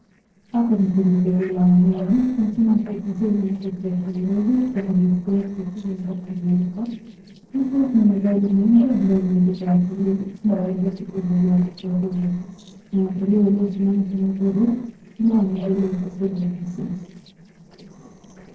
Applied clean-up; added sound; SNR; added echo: neural separator model SepFormer DNS4.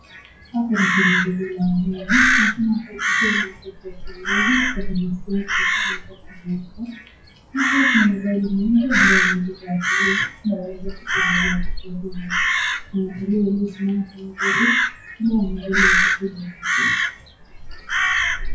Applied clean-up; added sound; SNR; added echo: classical method WPE with log-MMSE.